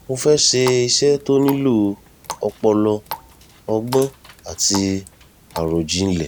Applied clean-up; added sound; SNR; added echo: none; Water tap, faucet; 17 dB; none.